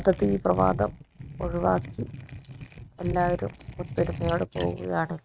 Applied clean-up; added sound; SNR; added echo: neural mask model RNNoise.